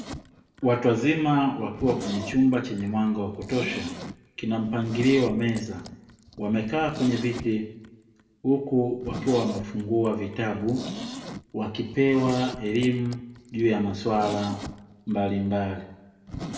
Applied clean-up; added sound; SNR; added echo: none; Zipper (clothing); 14 dB; reverberation time 0.8 s.